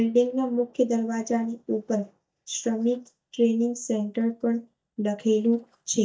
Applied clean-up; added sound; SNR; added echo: neural mask model DeepFilterNet 3.